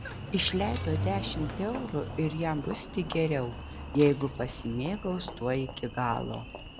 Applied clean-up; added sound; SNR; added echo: none; Engine + Glass; 6 dB; none.